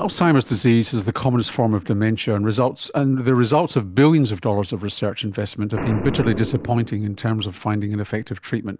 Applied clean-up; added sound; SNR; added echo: none; Boom; 16 dB; none.